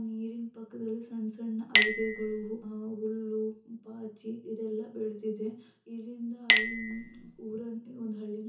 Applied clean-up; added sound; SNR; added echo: none; Chink, clink; -4 dB; reverberation time 0.6 s.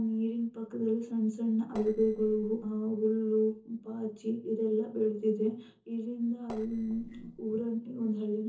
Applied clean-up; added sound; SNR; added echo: neural separator model SepFormer DNS4.